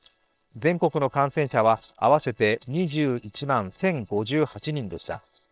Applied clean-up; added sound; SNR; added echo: neural separator model SepFormer WHAM!.